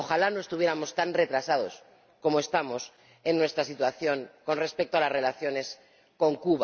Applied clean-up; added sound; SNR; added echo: none; none; none; none.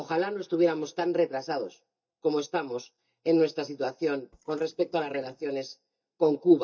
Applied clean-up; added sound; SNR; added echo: neural mask model DeepFilterNet 3.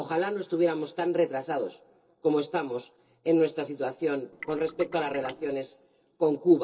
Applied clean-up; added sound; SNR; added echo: neural separator model SepFormer DNS4.